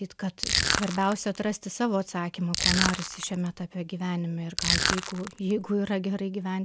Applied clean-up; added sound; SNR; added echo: none; Crushing; -1 dB; none.